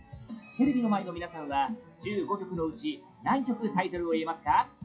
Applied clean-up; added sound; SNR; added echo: classical method WPE with log-MMSE.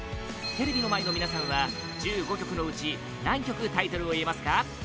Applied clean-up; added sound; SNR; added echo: none; none; none; none.